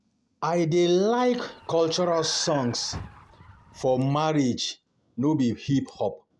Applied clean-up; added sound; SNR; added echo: none; Vehicle; 18 dB; none.